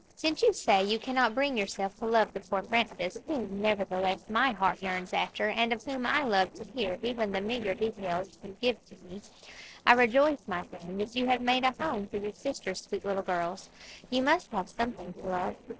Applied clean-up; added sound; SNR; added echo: neural separator model SepFormer DNS4.